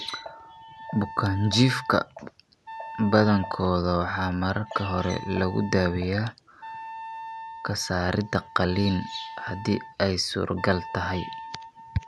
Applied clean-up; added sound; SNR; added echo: none; Wind instrument, woodwind instrument; 14 dB; none.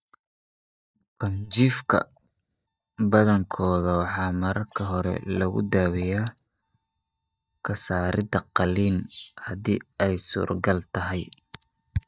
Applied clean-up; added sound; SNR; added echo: neural mask model DeepFilterNet 3.